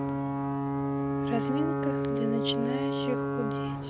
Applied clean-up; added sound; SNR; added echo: none; Alarm / Ocean / Boat, Water vehicle; -5 dB; none.